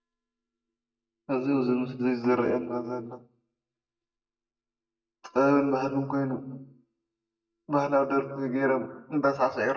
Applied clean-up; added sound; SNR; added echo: neural mask model DeepFilterNet 3.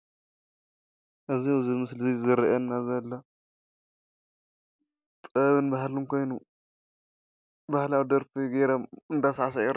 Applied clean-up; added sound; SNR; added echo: none; none; none; none.